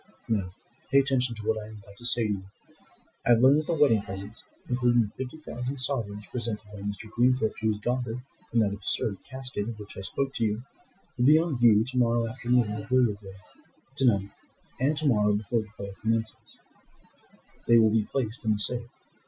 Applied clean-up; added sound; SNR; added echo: classical method Wiener filter.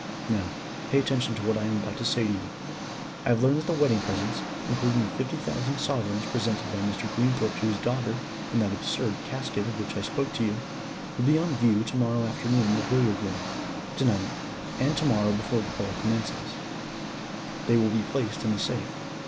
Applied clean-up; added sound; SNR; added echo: none; Engine; 6 dB; none.